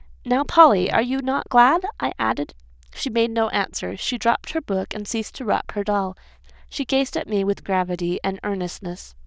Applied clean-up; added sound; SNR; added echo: neural diffusion model UNIVERSE++.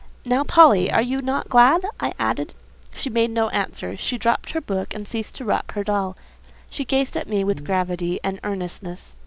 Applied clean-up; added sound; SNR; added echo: none; Brass instrument; 17 dB; none.